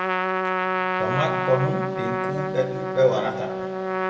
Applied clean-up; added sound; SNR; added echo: none; Trumpet; -1 dB; reverberation time 1.6 s.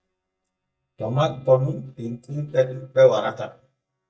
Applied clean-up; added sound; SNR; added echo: neural mask model DeepFilterNet 3.